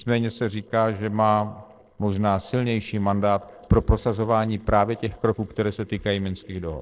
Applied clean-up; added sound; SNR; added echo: neural separator model SepFormer DNS4.